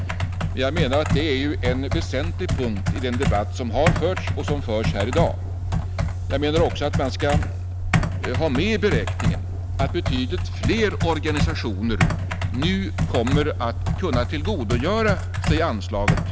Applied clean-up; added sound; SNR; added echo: none; Computer keyboard; -2 dB; none.